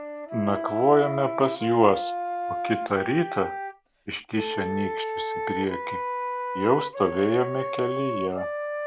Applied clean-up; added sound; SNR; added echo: none; Wind instrument, woodwind instrument; 5 dB; none.